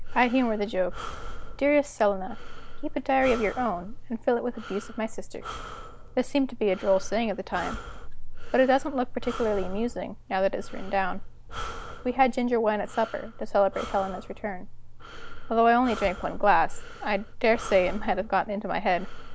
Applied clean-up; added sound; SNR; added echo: none; Breathing; 8 dB; none.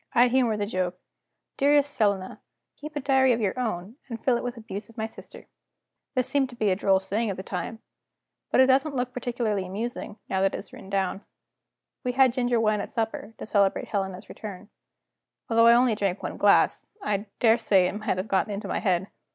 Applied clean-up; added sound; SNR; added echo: none; none; none; none.